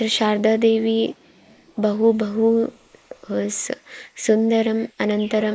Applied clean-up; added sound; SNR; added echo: neural mask model Resemble Enhance denoiser.